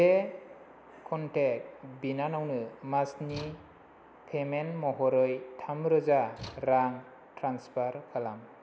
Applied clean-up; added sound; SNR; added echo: none; Slam / Tools; 19 dB; none.